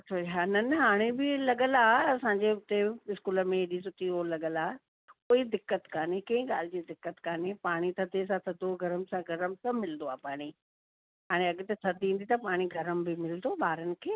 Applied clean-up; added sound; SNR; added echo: none; none; none; none.